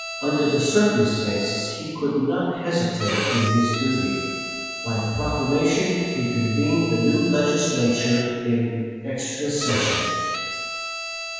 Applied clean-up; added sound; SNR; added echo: none; Bowed string instrument; 8 dB; reverberation time 1.9 s.